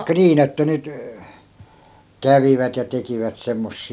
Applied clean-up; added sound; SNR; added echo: none; none; none; none.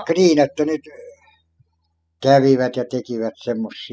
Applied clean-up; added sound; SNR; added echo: classical method spectral subtraction.